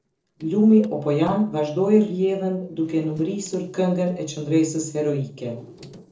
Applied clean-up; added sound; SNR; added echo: neural separator model SepFormer DNS4.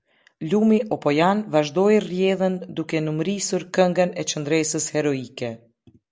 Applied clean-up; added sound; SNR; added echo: none; none; none; none.